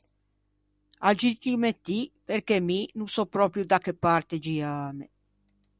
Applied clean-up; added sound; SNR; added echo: none; none; none; none.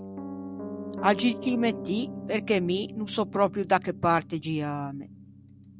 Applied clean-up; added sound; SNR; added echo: none; Piano; 10 dB; none.